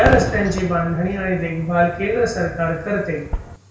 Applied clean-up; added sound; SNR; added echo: none; Fireworks; 7 dB; reverberation time 0.5 s.